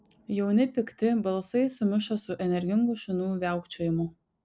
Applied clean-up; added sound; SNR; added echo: none; none; none; none.